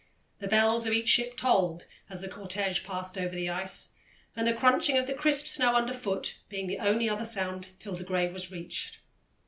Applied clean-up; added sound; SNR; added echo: none; none; none; none.